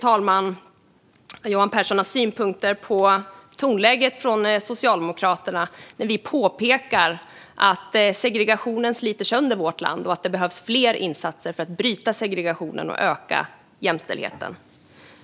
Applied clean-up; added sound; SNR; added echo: none; none; none; none.